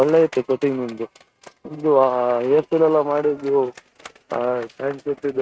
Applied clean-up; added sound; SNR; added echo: neural mask model RNNoise.